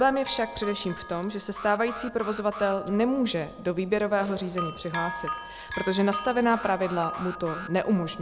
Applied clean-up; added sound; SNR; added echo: none; Alarm + Bell; 11 dB; none.